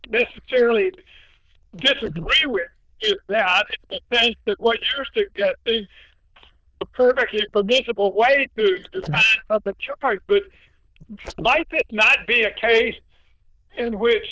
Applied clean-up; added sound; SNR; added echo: neural diffusion model UNIVERSE++.